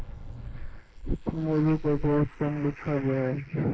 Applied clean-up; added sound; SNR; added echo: neural mask model Resemble Enhance denoiser.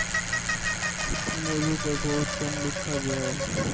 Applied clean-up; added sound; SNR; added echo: none; Bicycle; -2 dB; none.